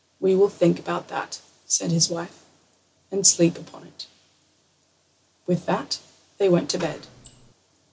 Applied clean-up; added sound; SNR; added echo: none; Door; 17 dB; none.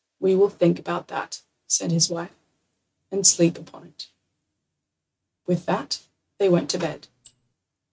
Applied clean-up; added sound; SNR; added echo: neural mask model RNNoise.